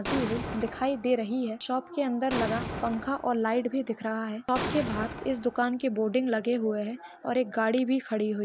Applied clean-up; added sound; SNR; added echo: none; Explosion; 9 dB; none.